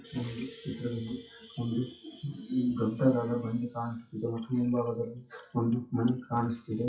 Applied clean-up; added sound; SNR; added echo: classical method WPE with log-MMSE.